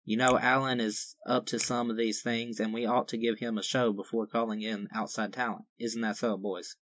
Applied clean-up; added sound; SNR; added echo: neural mask model Resemble Enhance denoiser.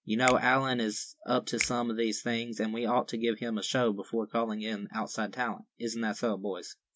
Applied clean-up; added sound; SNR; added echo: none; Finger snapping; 11 dB; none.